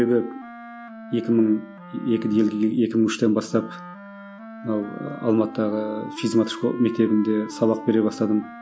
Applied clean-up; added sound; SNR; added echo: none; Wind instrument, woodwind instrument; 15 dB; none.